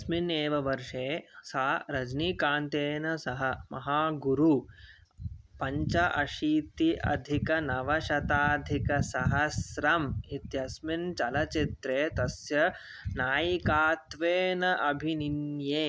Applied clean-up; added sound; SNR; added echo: none; none; none; none.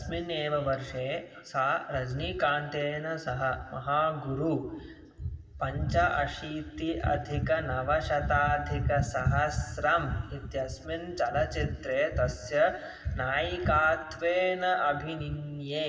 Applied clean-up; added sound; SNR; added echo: none; none; none; reverberation time 1.8 s.